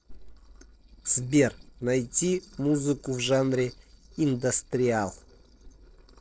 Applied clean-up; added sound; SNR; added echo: neural separator model SepFormer DNS4.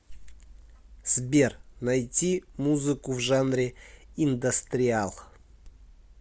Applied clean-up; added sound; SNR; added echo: none; none; none; none.